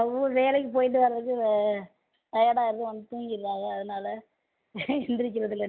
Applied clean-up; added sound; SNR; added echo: none; none; none; none.